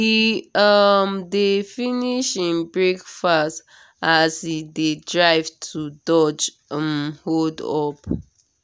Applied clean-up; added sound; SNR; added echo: none; none; none; none.